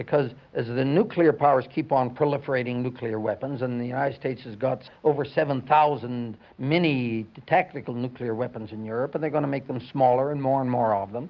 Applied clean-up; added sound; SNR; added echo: none; none; none; none.